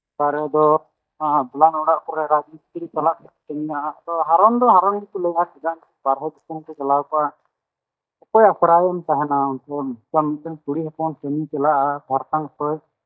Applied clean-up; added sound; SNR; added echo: neural mask model DeepFilterNet 3.